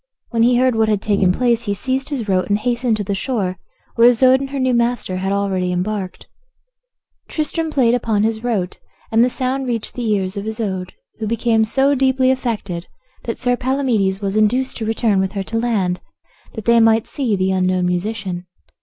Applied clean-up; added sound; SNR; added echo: none; Brass instrument; 7 dB; none.